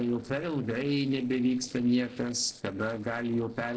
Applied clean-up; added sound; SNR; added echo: neural separator model SepFormer DNS4.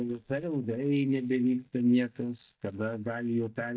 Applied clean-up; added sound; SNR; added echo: neural mask model DeepFilterNet 3.